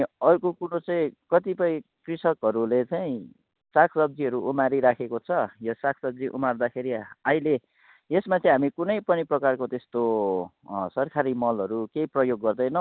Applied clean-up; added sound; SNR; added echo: none; none; none; none.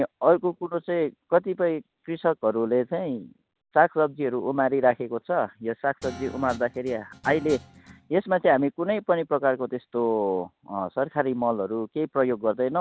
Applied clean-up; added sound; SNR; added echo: none; Guitar; 17 dB; none.